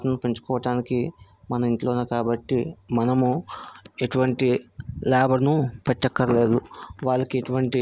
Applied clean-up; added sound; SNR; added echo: none; none; none; none.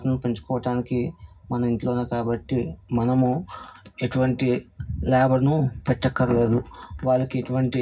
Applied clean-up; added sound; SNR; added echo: none; none; none; reverberation time 0.4 s.